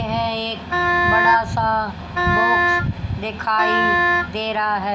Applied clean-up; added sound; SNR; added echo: none; Wind instrument, woodwind instrument; -2 dB; reverberation time 0.3 s.